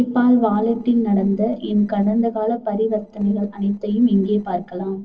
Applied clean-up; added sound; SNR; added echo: neural separator model SepFormer DNS4.